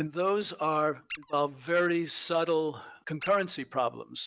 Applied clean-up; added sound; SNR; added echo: neural mask model Resemble Enhance denoiser.